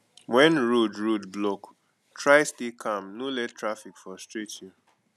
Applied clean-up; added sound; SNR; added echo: none; none; none; none.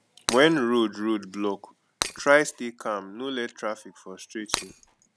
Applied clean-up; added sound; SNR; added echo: none; Shatter; 7 dB; none.